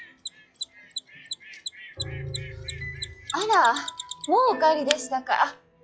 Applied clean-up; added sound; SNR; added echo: classical method log-MMSE.